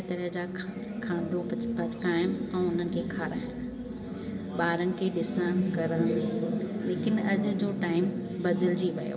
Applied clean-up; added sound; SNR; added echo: none; none; none; reverberation time 1.9 s.